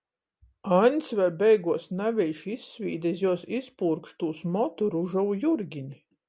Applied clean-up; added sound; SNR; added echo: none; none; none; none.